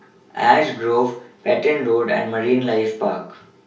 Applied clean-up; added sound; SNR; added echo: none; none; none; reverberation time 0.3 s.